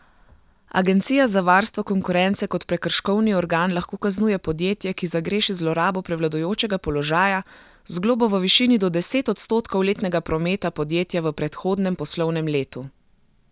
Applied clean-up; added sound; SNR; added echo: none; none; none; none.